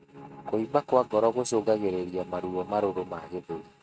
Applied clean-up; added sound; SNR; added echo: neural mask model RNNoise.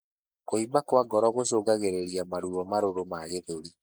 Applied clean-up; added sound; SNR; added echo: neural mask model Resemble Enhance denoiser.